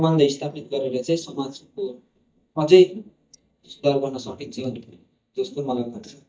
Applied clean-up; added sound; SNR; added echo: neural mask model DeepFilterNet 3.